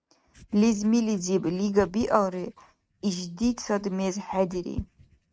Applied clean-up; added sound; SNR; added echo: neural mask model RNNoise.